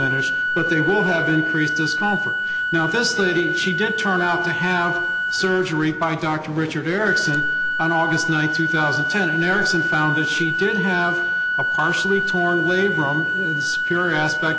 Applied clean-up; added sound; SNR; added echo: none; Organ; 0 dB; none.